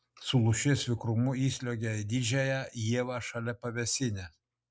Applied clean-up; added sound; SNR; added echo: none; none; none; none.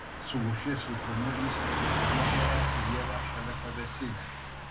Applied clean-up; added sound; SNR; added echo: none; Car passing by / Truck; -4 dB; reverberation time 0.2 s.